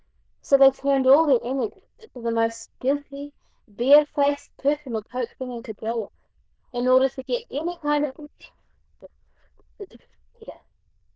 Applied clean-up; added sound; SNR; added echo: neural diffusion model UNIVERSE++.